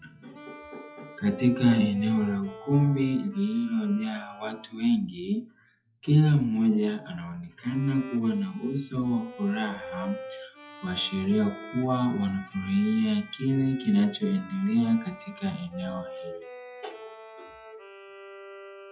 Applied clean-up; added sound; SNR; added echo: classical method WPE with log-MMSE.